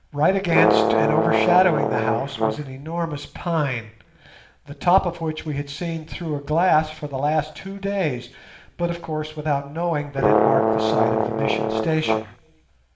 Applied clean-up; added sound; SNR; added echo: none; Brass instrument; -2 dB; reverberation time 0.7 s.